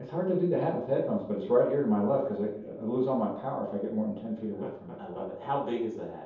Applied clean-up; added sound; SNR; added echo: none; none; none; reverberation time 0.7 s.